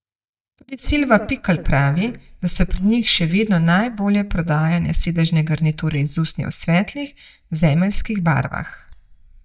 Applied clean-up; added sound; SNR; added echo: neural mask model DeepFilterNet 3.